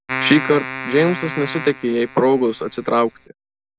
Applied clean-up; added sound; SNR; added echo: none; Keyboard (musical); 10 dB; none.